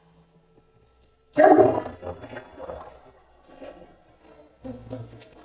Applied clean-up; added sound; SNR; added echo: neural mask model DeepFilterNet 3.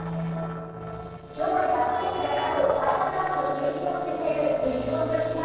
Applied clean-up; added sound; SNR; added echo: neural separator model SepFormer DNS4.